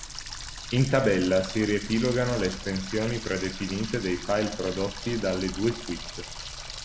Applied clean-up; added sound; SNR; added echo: none; Water tap, faucet; 10 dB; none.